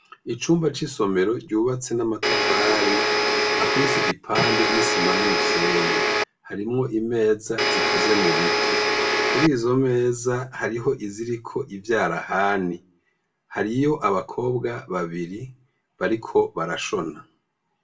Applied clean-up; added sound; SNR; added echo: none; Domestic sounds, home sounds; -4 dB; reverberation time 0.2 s.